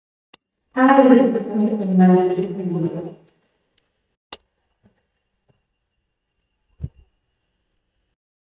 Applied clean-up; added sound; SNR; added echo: neural mask model DeepFilterNet 3.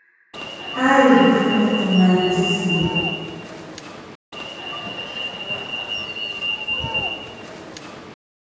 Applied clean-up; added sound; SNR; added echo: none; Alarm; 6 dB; reverberation time 2.2 s.